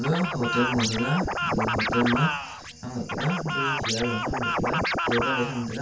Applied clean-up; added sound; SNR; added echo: none; Scratching (performance technique); 0 dB; reverberation time 0.3 s.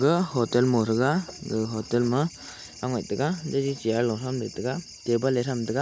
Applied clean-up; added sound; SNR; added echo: none; none; none; none.